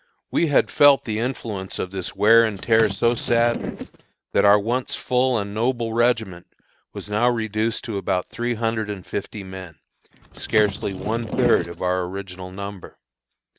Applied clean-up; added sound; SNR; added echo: neural mask model RNNoise.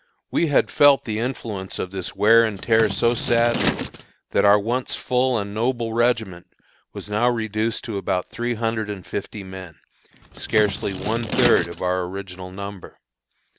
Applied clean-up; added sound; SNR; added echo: none; Scissors; 6 dB; none.